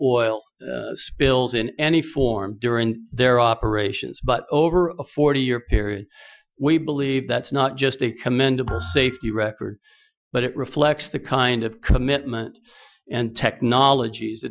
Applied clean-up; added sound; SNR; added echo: classical method Wiener filter.